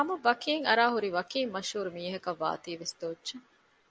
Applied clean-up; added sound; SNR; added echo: none; none; none; none.